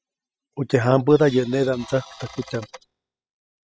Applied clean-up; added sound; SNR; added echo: classical method spectral subtraction.